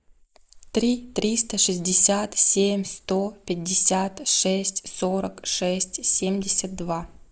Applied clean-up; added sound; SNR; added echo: neural mask model Resemble Enhance denoiser.